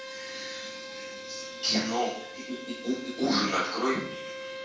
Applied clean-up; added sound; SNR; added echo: none; Bowed string instrument; 10 dB; reverberation time 0.6 s.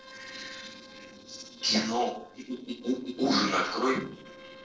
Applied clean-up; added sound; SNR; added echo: neural separator model SepFormer DNS4.